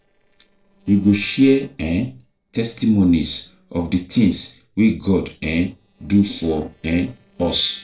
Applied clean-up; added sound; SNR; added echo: neural separator model SepFormer DNS4.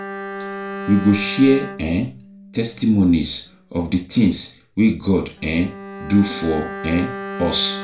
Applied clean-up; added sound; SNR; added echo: none; Bowed string instrument; 13 dB; reverberation time 0.3 s.